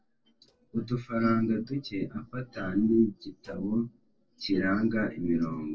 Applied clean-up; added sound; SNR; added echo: neural separator model SepFormer DNS4.